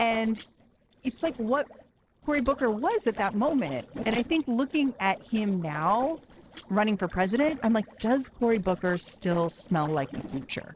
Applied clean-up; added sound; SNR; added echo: neural separator model SepFormer DNS4.